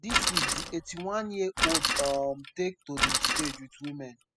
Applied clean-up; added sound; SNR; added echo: classical method spectral subtraction.